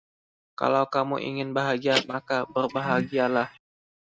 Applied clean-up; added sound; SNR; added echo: neural mask model RNNoise.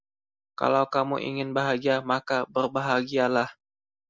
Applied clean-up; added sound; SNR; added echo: none; none; none; none.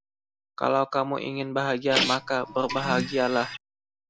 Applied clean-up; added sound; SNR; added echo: none; Printer; 3 dB; none.